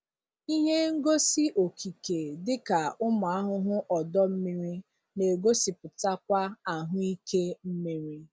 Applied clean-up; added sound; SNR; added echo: none; none; none; none.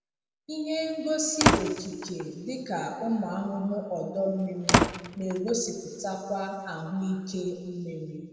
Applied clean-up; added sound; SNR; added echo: none; Slam; -2 dB; reverberation time 2.2 s.